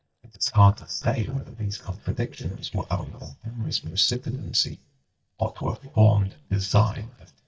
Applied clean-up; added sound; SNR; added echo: neural mask model DeepFilterNet 3.